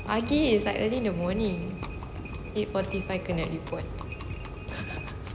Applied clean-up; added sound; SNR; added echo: none; Drum / Drum kit + Livestock, farm animals, working animals; 11 dB; none.